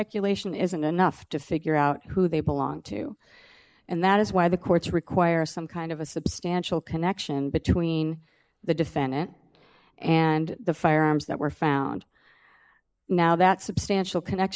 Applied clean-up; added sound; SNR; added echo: neural mask model Resemble Enhance denoiser.